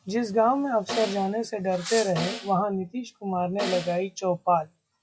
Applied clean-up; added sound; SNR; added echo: classical method log-MMSE.